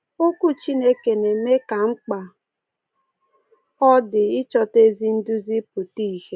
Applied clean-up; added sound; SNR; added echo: none; none; none; none.